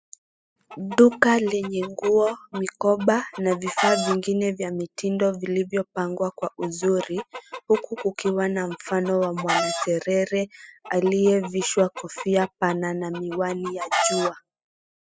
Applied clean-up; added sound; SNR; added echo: classical method spectral subtraction.